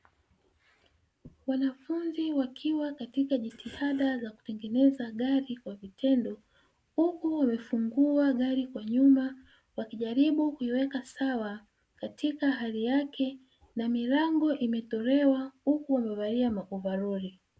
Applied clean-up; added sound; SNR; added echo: none; none; none; none.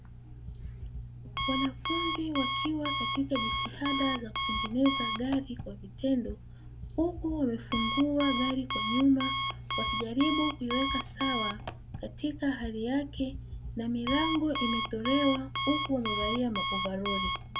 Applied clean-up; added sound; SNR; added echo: none; Alarm; 0 dB; none.